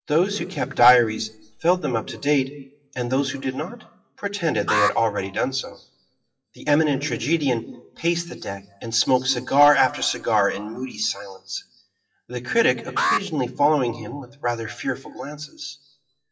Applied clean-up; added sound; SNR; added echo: classical method WPE with log-MMSE.